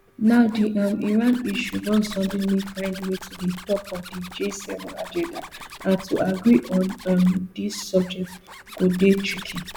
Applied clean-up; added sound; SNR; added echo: none; Zipper (clothing); 17 dB; none.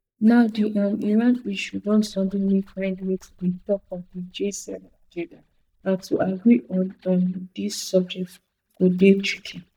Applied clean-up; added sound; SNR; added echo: neural mask model DeepFilterNet 3.